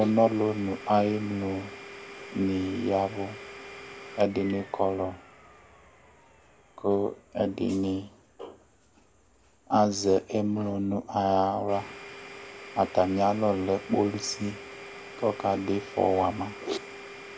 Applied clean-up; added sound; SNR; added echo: none; Domestic sounds, home sounds; 17 dB; none.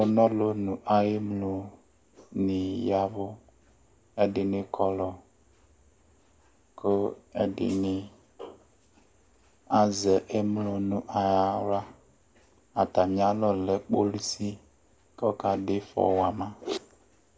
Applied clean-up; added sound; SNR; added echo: none; none; none; none.